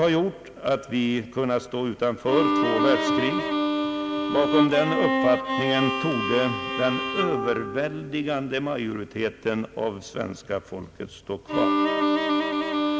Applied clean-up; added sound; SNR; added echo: none; Bowed string instrument; 1 dB; none.